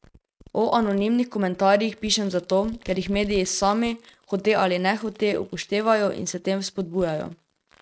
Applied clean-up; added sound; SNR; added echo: neural mask model RNNoise.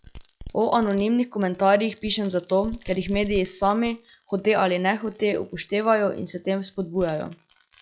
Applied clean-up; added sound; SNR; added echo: classical method log-MMSE.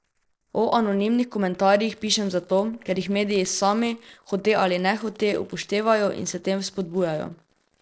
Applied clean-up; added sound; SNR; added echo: neural separator model SepFormer DNS4.